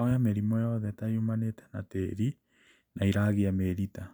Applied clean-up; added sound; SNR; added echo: none; none; none; none.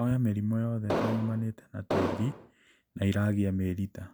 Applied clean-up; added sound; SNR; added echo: none; Explosion; 2 dB; none.